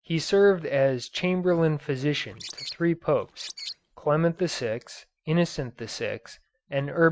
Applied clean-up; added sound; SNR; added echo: neural mask model RNNoise.